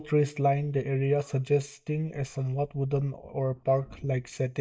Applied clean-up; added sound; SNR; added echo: neural mask model DeepFilterNet 3.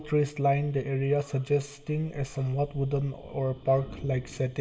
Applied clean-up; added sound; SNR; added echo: none; Thunder; 19 dB; reverberation time 1.1 s.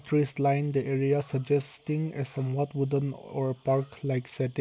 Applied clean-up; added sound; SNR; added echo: none; none; none; none.